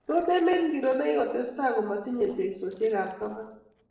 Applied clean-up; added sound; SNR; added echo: neural separator model SepFormer DNS4.